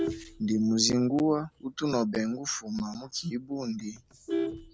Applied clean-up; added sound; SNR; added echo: none; Vehicle horn, car horn, honking; 9 dB; none.